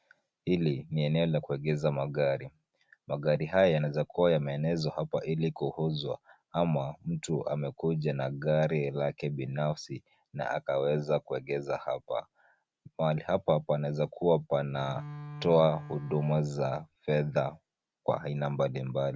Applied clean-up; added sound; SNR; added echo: none; Bowed string instrument; 13 dB; none.